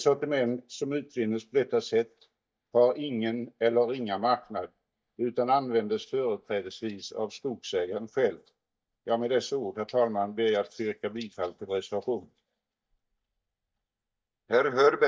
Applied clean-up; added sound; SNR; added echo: neural mask model DeepFilterNet 3.